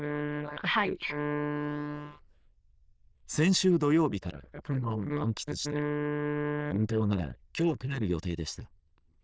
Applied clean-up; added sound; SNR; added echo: neural diffusion model UNIVERSE++.